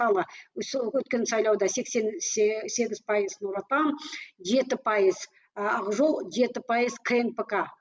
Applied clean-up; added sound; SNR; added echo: none; none; none; none.